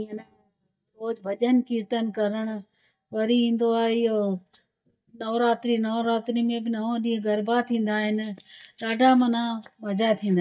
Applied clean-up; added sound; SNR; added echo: neural mask model DeepFilterNet 3.